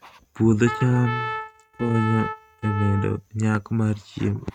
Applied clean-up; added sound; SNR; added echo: neural mask model RNNoise.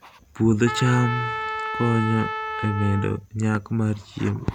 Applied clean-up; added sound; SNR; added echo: none; Trumpet; 7 dB; none.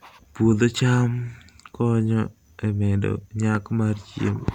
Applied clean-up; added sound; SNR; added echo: none; none; none; none.